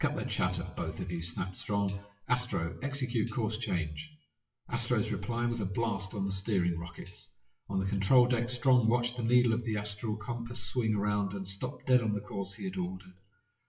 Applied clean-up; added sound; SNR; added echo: classical method WPE with log-MMSE.